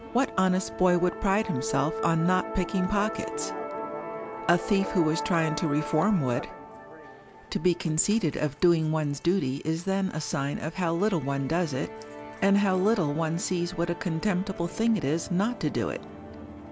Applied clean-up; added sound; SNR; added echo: none; Musical instrument; 11 dB; none.